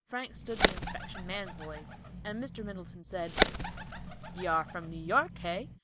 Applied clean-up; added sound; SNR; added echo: none; Bird; -2 dB; none.